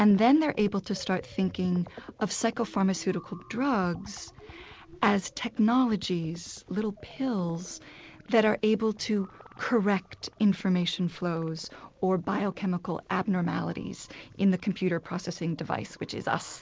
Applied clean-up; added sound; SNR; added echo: none; none; none; none.